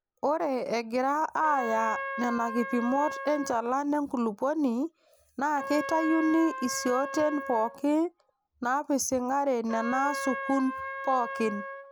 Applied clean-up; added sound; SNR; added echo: none; Trumpet; 10 dB; none.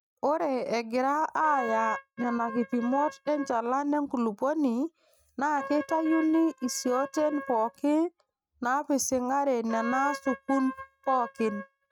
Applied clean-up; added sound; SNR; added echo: neural mask model RNNoise.